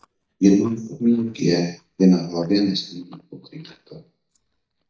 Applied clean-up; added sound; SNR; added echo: neural mask model DeepFilterNet 3.